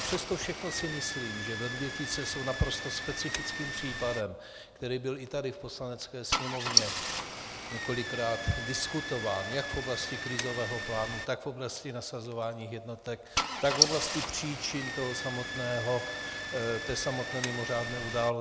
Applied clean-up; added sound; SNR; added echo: none; Engine starting / Car; 1 dB; none.